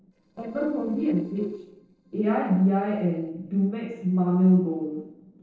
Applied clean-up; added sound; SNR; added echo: neural separator model SepFormer DNS4.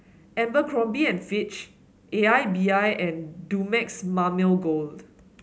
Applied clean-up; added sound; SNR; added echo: none; none; none; none.